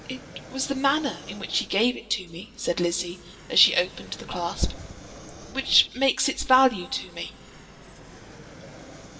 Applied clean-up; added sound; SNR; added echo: none; Fixed-wing aircraft, airplane; 18 dB; reverberation time 1.2 s.